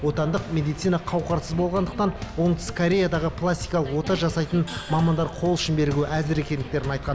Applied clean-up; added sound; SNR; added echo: none; Gong; 19 dB; none.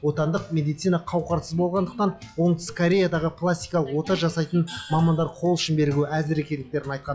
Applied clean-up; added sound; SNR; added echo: classical method log-MMSE.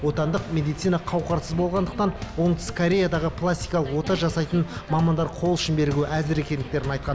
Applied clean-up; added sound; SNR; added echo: none; none; none; none.